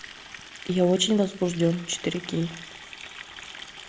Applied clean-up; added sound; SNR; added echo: none; Water tap, faucet; 15 dB; none.